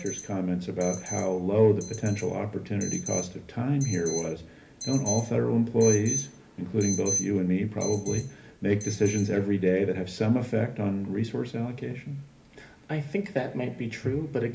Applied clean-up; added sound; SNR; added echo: none; Alarm; 12 dB; reverberation time 0.3 s.